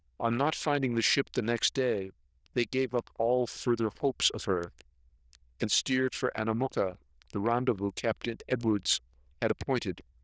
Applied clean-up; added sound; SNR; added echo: neural diffusion model UNIVERSE++.